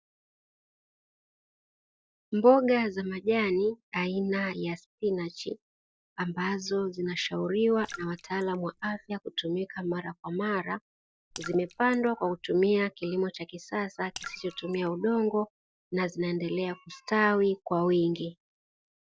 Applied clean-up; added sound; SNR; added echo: neural separator model SepFormer DNS4.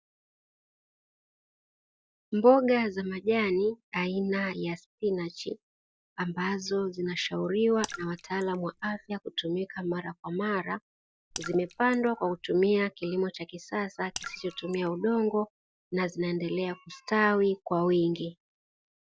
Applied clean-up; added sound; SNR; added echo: none; Raindrop / Splash, splatter; 16 dB; none.